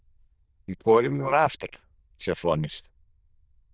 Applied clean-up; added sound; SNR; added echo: neural diffusion model UNIVERSE++.